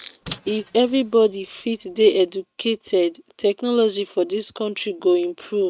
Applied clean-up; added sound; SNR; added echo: neural mask model RNNoise.